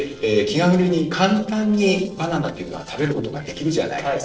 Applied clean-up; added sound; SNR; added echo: neural separator model SepFormer DNS4.